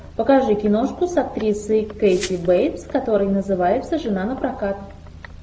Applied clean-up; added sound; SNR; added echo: none; Glass; 18 dB; none.